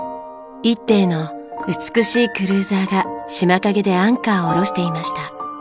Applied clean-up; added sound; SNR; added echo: none; none; none; none.